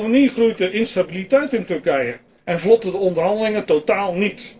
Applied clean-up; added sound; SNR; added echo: neural separator model SepFormer DNS4.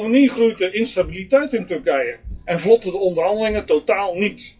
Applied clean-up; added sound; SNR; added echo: classical method WPE with log-MMSE.